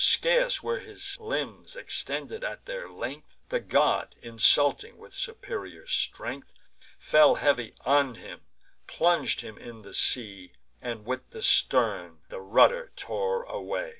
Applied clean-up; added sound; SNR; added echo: none; none; none; none.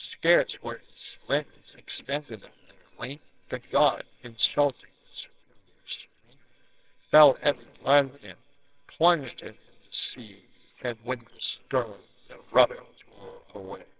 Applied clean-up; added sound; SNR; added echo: neural separator model SepFormer WHAMR!.